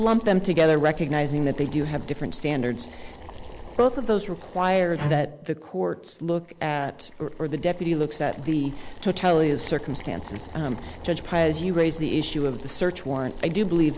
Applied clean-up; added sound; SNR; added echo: none; Boiling + Bowed string instrument; 12 dB; none.